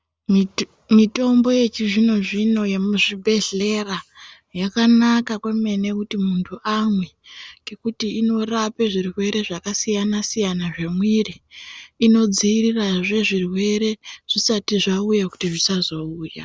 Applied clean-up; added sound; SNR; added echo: none; none; none; none.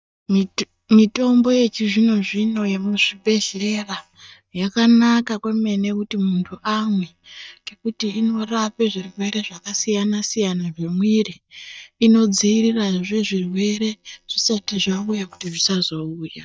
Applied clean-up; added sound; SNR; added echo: neural mask model DeepFilterNet 3.